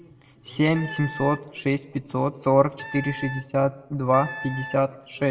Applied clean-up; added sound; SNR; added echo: none; Wind instrument, woodwind instrument; 13 dB; reverberation time 1.1 s.